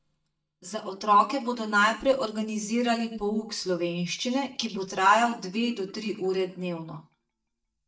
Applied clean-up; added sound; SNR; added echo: neural mask model DeepFilterNet 3.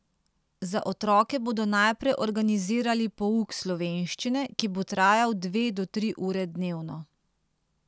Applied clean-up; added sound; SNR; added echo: none; none; none; none.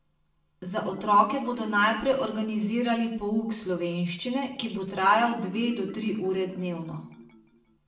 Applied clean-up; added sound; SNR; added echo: none; Marimba, xylophone; 20 dB; reverberation time 0.6 s.